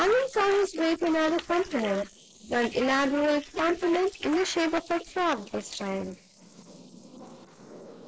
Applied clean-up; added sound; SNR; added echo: neural mask model Resemble Enhance denoiser.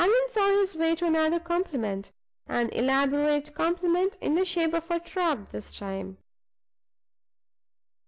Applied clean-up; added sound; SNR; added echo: none; none; none; none.